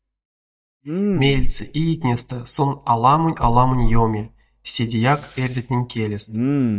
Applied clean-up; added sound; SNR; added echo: neural mask model DeepFilterNet 3.